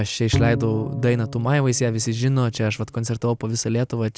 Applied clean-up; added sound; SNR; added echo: none; Bowed string instrument; 8 dB; none.